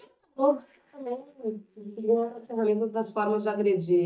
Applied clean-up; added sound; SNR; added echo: neural mask model DeepFilterNet 3.